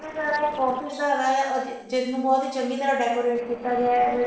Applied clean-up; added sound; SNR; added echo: neural separator model SepFormer DNS4.